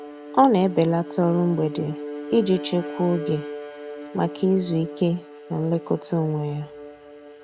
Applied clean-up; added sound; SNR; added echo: none; Bowed string instrument; 12 dB; none.